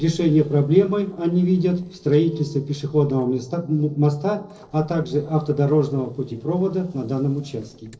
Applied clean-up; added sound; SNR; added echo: neural separator model SepFormer DNS4.